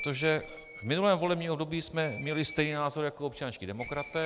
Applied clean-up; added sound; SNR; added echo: none; Screech; 13 dB; none.